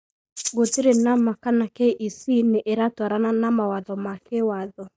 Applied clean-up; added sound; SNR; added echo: neural mask model DeepFilterNet 3.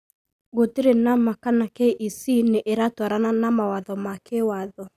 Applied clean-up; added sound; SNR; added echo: none; none; none; none.